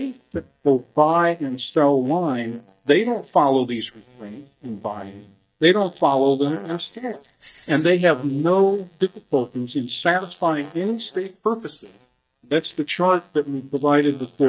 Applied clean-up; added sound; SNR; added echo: neural mask model DeepFilterNet 3.